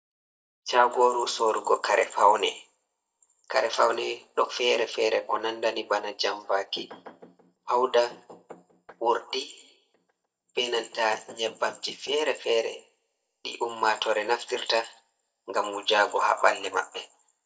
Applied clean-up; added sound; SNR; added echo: neural mask model DeepFilterNet 3.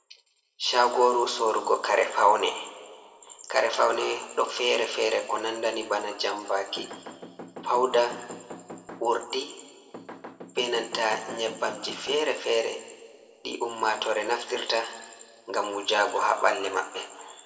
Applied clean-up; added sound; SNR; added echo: none; Knock / Wood; 16 dB; reverberation time 1.8 s.